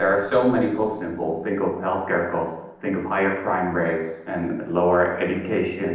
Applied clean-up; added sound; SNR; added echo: neural separator model SepFormer DNS4.